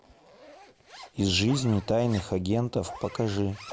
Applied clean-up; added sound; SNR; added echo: none; Zipper (clothing); 18 dB; none.